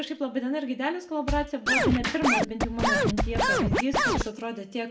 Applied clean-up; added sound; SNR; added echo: none; Scratching (performance technique); -5 dB; reverberation time 0.4 s.